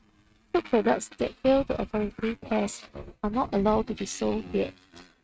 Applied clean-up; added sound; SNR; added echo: neural mask model RNNoise.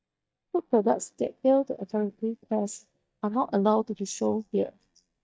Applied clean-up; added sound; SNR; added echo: neural mask model DeepFilterNet 3.